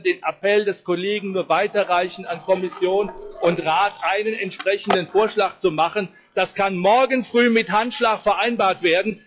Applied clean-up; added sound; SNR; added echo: classical method log-MMSE.